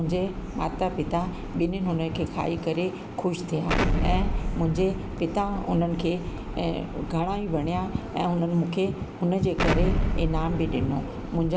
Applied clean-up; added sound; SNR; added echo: none; Explosion; 4 dB; none.